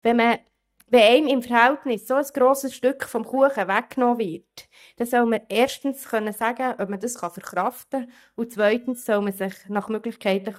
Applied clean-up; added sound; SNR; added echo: neural mask model DeepFilterNet 3.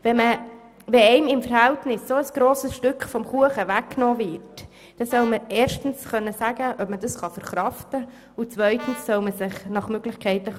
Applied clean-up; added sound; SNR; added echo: none; Brass instrument; 19 dB; none.